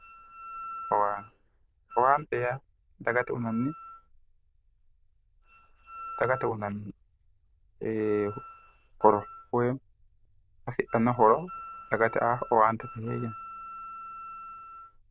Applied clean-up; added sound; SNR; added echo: neural diffusion model UNIVERSE++.